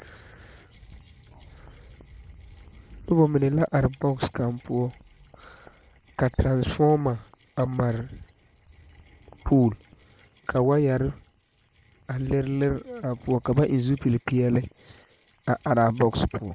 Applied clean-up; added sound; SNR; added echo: neural mask model Resemble Enhance denoiser.